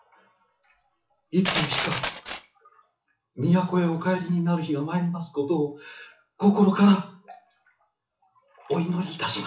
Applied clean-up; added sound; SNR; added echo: classical method WPE with log-MMSE.